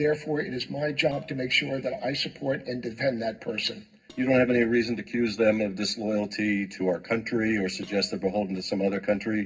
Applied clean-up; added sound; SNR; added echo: neural separator model SepFormer DNS4.